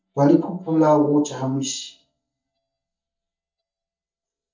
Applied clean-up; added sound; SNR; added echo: neural mask model DeepFilterNet 3.